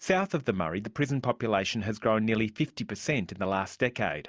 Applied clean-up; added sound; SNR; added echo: none; none; none; none.